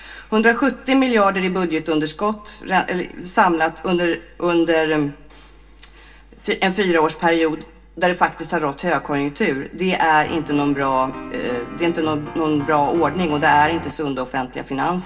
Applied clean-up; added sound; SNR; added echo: none; Piano; 13 dB; reverberation time 0.2 s.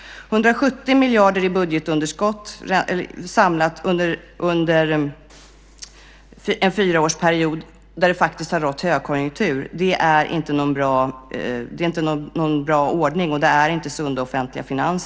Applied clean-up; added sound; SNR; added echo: none; none; none; none.